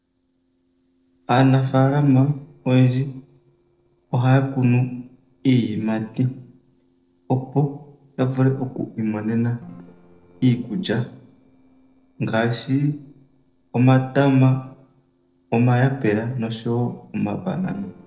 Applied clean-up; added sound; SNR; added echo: neural separator model SepFormer DNS4.